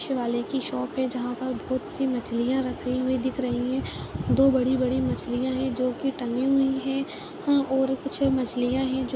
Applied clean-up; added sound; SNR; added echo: none; none; none; none.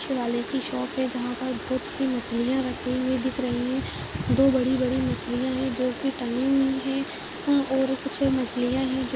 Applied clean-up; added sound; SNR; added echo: none; Rain; 13 dB; none.